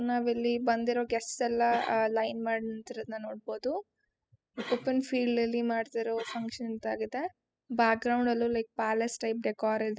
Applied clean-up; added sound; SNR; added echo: classical method spectral subtraction.